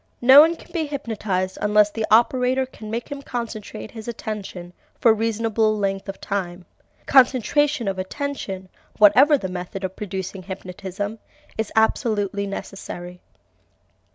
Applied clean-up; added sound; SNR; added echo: none; none; none; none.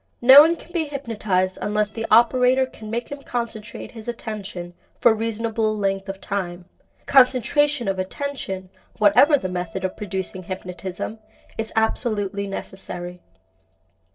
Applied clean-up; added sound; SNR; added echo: neural separator model SepFormer DNS4.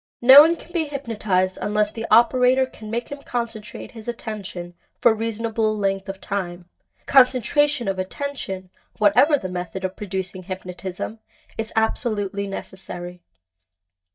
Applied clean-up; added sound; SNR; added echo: neural mask model DeepFilterNet 3.